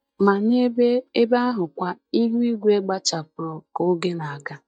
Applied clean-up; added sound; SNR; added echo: neural mask model DeepFilterNet 3.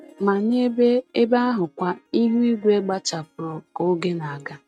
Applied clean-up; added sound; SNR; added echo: neural mask model RNNoise.